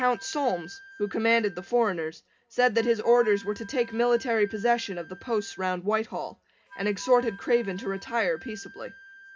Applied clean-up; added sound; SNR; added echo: none; Wind instrument, woodwind instrument; 20 dB; reverberation time 0.3 s.